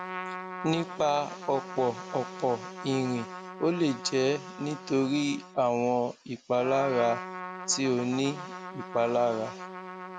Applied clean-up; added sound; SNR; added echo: none; Trumpet; 11 dB; none.